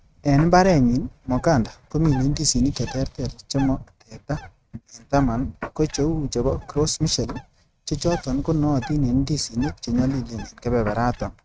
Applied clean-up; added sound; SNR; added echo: neural mask model RNNoise.